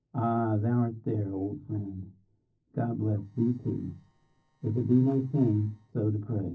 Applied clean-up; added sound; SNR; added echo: neural separator model SepFormer DNS4.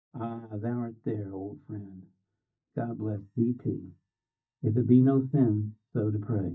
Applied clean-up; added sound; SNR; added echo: neural mask model DeepFilterNet 3.